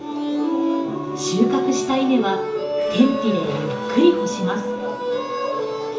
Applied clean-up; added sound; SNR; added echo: none; Electric guitar; 14 dB; reverberation time 0.7 s.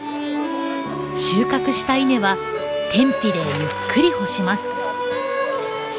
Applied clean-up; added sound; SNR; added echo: none; none; none; none.